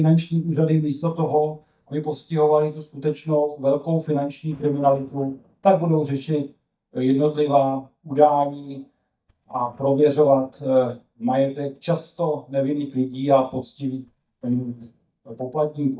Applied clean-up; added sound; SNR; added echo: neural mask model DeepFilterNet 3.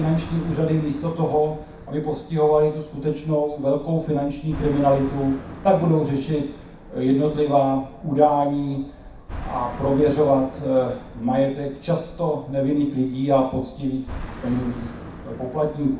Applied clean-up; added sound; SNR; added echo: none; Car passing by; 15 dB; reverberation time 0.6 s.